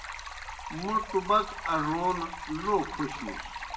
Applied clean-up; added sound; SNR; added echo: none; Stream; 9 dB; reverberation time 0.8 s.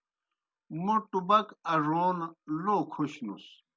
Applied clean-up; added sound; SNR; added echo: none; none; none; none.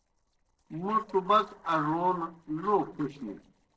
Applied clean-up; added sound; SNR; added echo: neural separator model SepFormer DNS4.